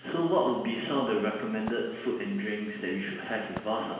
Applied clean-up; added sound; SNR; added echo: none; Wood; 20 dB; reverberation time 1.1 s.